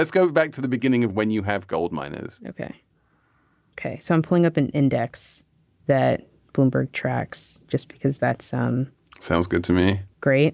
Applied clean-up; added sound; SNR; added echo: none; none; none; none.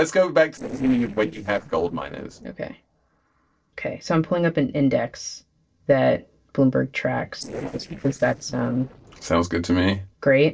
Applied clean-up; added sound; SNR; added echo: neural separator model SepFormer DNS4.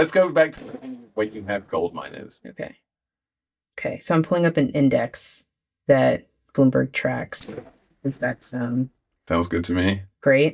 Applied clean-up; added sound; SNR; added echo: neural mask model DeepFilterNet 3.